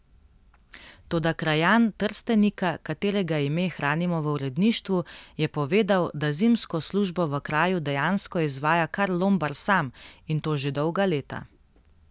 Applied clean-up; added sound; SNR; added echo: none; none; none; none.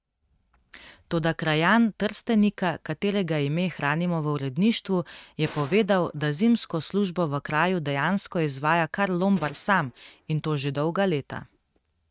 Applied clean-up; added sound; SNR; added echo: neural mask model RNNoise.